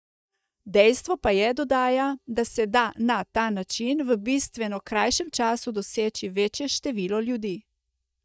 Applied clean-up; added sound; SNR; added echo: neural mask model DeepFilterNet 3.